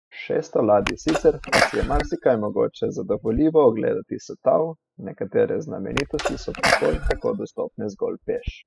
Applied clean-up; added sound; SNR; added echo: classical method spectral subtraction.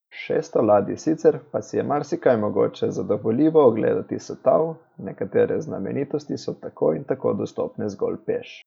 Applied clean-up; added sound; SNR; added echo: none; none; none; none.